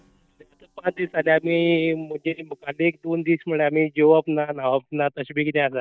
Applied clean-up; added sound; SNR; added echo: neural mask model DeepFilterNet 3.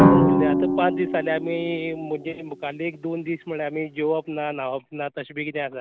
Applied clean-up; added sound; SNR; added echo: none; Drum; -3 dB; none.